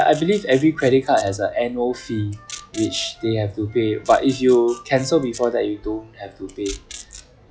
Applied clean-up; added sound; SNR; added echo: classical method log-MMSE.